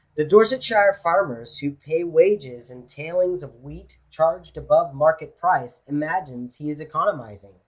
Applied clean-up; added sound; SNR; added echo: none; none; none; none.